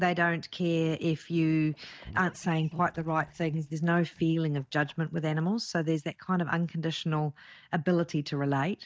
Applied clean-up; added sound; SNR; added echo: neural mask model DeepFilterNet 3.